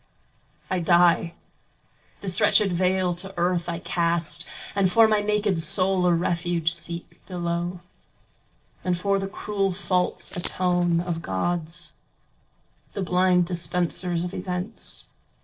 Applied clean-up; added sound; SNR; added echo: neural separator model SepFormer DNS4.